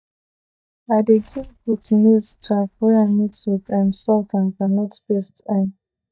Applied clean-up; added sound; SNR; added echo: neural mask model DeepFilterNet 3.